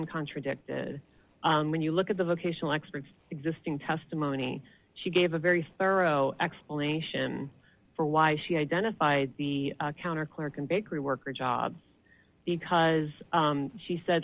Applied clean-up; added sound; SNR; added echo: none; none; none; none.